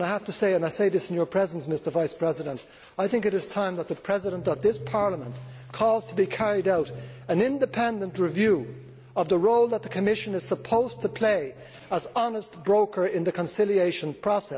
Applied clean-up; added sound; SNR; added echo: none; none; none; none.